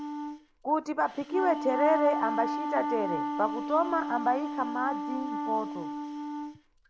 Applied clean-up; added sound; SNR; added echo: none; Wind instrument, woodwind instrument; 3 dB; none.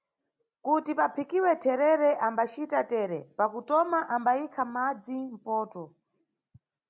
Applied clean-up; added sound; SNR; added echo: none; none; none; none.